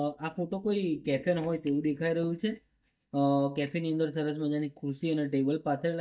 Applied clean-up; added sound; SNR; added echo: neural mask model DeepFilterNet 3.